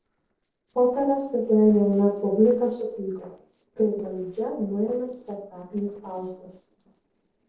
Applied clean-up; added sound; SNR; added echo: neural separator model SepFormer DNS4.